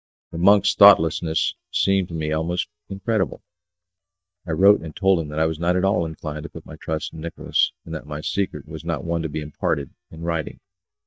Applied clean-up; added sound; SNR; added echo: neural mask model DeepFilterNet 3.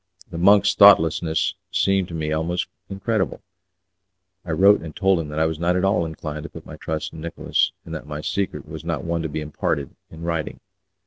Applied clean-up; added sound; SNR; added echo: none; none; none; none.